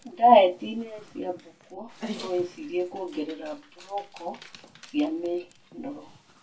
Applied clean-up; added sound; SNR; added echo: none; Dog; 18 dB; reverberation time 0.1 s.